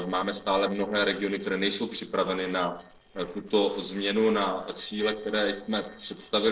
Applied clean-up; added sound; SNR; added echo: neural separator model SepFormer DNS4.